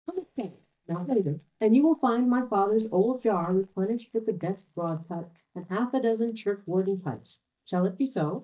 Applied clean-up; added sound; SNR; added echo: neural mask model DeepFilterNet 3.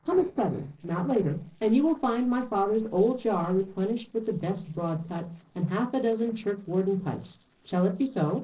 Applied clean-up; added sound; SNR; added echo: neural separator model SepFormer DNS4.